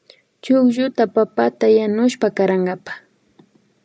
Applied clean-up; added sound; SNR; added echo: none; none; none; none.